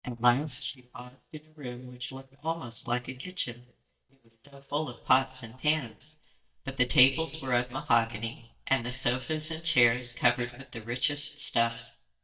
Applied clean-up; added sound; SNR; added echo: neural mask model DeepFilterNet 3.